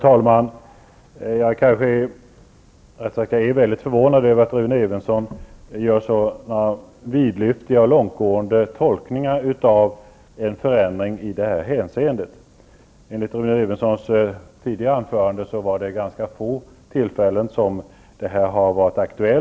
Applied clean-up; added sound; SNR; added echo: none; none; none; none.